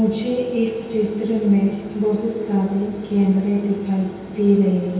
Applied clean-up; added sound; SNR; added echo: none; none; none; reverberation time 1.2 s.